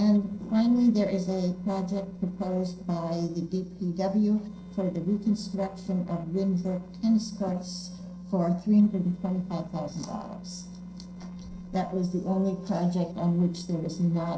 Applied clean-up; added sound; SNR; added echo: neural separator model SepFormer DNS4.